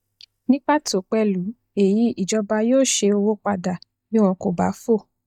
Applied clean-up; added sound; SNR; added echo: neural mask model DeepFilterNet 3.